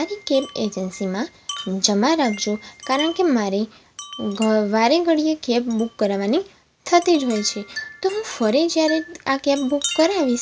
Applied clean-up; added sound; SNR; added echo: none; Wind chime; 16 dB; none.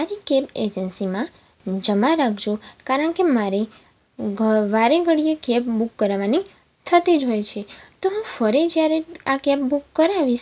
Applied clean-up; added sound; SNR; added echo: none; none; none; none.